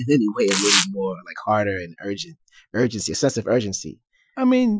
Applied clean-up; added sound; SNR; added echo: classical method Wiener filter.